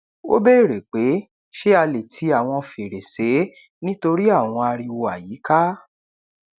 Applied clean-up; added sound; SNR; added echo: none; none; none; none.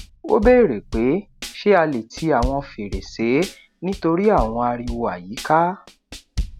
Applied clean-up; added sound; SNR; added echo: none; Drum / Drum kit; 12 dB; none.